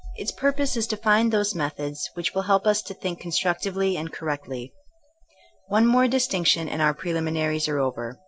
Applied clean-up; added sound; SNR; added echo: none; none; none; none.